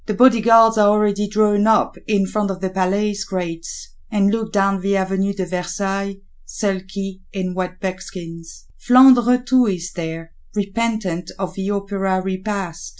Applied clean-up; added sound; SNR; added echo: none; none; none; none.